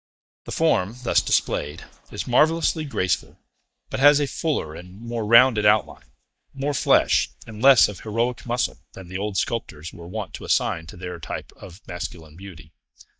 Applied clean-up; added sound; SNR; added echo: neural mask model DeepFilterNet 3.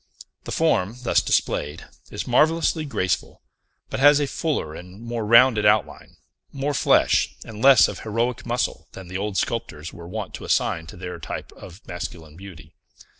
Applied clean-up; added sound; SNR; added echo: none; none; none; none.